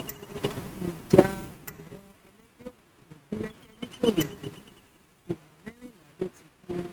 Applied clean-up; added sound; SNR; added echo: neural mask model RNNoise.